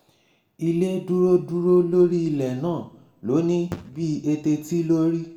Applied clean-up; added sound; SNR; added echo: none; none; none; reverberation time 0.6 s.